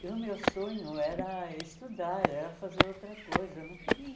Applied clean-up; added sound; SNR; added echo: none; Walk, footsteps; -2 dB; reverberation time 0.5 s.